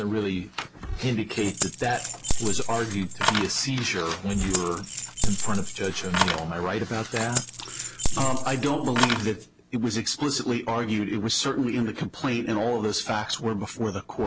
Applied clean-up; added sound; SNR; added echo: none; Keys jangling; 0 dB; none.